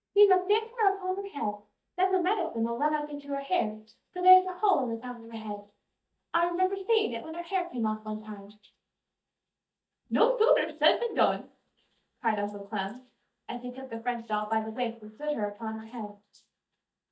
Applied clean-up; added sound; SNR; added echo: neural mask model DeepFilterNet 3.